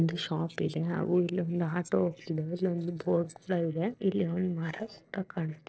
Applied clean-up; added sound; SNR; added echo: neural separator model SepFormer DNS4.